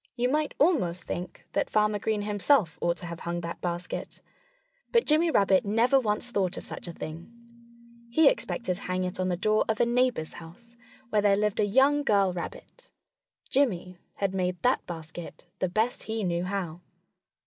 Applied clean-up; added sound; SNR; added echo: none; none; none; none.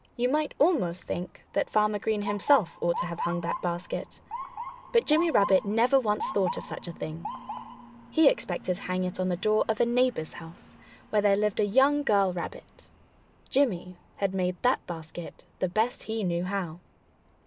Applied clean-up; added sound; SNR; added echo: none; Motor vehicle (road) / Siren; 14 dB; none.